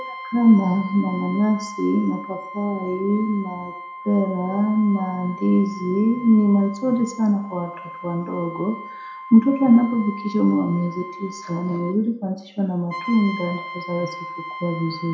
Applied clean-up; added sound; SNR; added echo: none; Brass instrument; 14 dB; reverberation time 0.6 s.